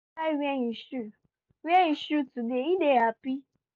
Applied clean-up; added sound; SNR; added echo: none; none; none; none.